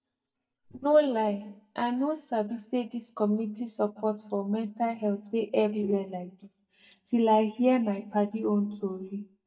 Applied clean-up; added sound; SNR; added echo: neural mask model DeepFilterNet 3.